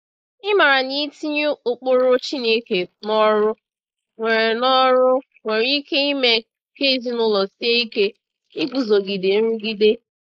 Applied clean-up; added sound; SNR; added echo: neural mask model Resemble Enhance denoiser.